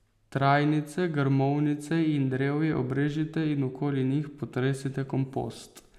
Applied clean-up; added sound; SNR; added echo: none; none; none; none.